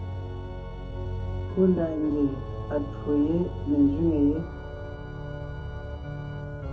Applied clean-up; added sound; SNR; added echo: none; Organ; 6 dB; reverberation time 0.4 s.